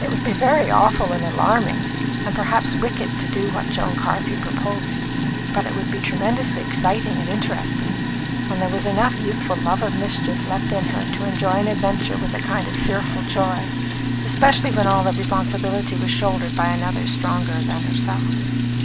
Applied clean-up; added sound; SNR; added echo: none; Sink (filling or washing); -1 dB; none.